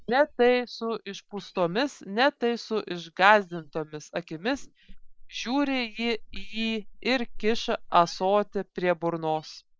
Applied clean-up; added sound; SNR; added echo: neural mask model Resemble Enhance denoiser.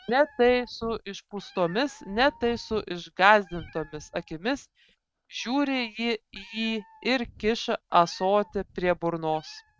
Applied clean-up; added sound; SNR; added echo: neural mask model RNNoise.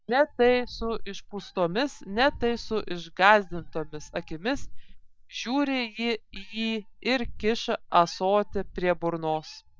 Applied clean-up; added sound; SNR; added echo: neural mask model DeepFilterNet 3.